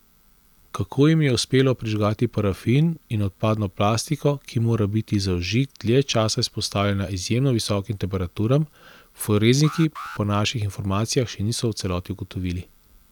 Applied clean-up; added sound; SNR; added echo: none; Alarm; 17 dB; none.